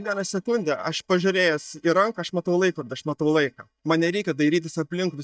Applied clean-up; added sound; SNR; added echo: neural mask model DeepFilterNet 3.